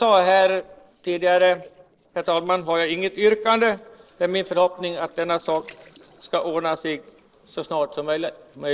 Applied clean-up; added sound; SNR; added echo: neural separator model SepFormer DNS4.